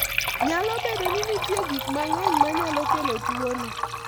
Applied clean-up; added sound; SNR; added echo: none; Liquid; -2 dB; none.